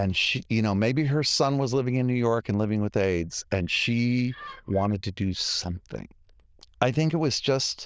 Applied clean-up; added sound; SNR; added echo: neural diffusion model UNIVERSE++.